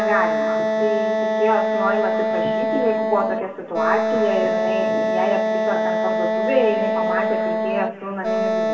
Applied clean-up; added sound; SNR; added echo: none; Wind instrument, woodwind instrument; -4 dB; reverberation time 2.4 s.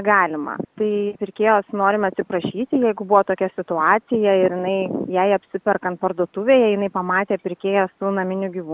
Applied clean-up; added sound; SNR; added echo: none; none; none; none.